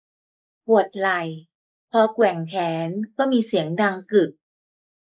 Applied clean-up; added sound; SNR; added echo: neural mask model Resemble Enhance denoiser.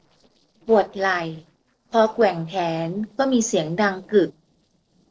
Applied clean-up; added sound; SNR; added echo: neural separator model SepFormer DNS4.